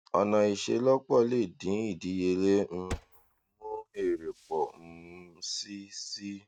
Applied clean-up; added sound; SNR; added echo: neural mask model RNNoise.